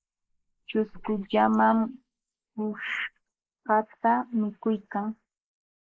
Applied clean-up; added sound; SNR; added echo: neural mask model Resemble Enhance denoiser.